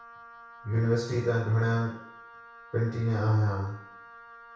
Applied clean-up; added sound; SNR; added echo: none; Wind instrument, woodwind instrument; 20 dB; reverberation time 0.6 s.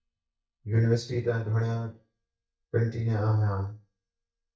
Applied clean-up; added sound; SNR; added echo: neural mask model DeepFilterNet 3.